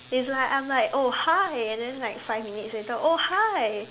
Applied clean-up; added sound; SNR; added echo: none; none; none; none.